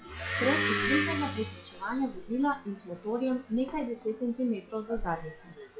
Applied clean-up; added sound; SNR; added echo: classical method log-MMSE.